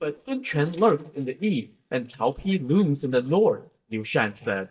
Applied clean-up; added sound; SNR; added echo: neural mask model DeepFilterNet 3.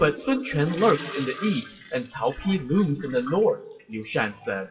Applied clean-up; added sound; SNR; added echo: classical method WPE with log-MMSE.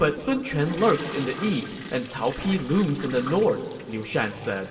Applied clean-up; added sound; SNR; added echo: none; Toilet flush; 14 dB; reverberation time 2.6 s.